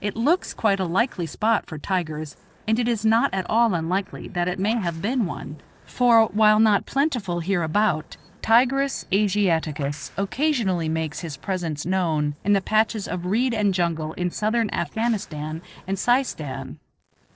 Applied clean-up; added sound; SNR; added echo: neural separator model SepFormer DNS4.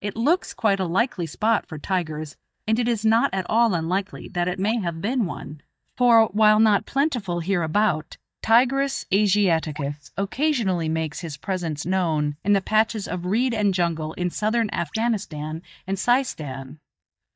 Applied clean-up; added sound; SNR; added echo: neural mask model DeepFilterNet 3.